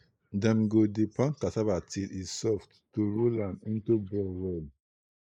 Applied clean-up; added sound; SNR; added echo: neural mask model Resemble Enhance denoiser.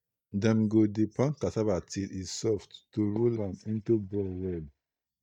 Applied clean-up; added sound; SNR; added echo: neural mask model DeepFilterNet 3.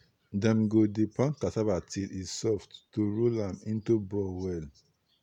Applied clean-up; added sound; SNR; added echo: none; none; none; none.